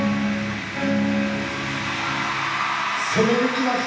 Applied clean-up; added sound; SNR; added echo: none; none; none; reverberation time 0.9 s.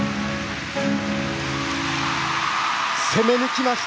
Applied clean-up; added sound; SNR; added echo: none; none; none; none.